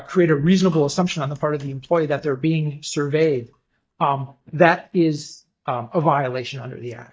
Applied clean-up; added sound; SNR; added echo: neural mask model DeepFilterNet 3.